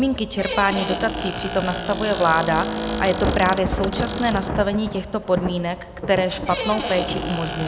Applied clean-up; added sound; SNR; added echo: none; Squeak + Thunder / Rain; 5 dB; none.